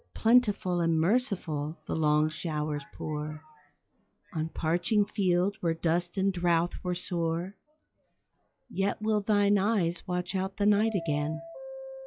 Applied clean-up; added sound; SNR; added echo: classical method log-MMSE.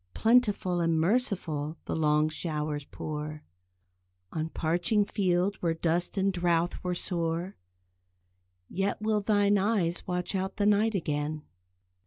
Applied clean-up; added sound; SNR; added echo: none; none; none; none.